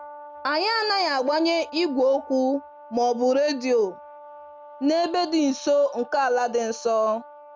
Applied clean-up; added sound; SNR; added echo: none; Brass instrument; 19 dB; none.